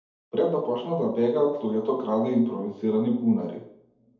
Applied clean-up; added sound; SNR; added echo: none; none; none; reverberation time 2.1 s.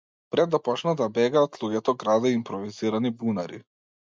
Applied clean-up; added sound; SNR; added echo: none; none; none; none.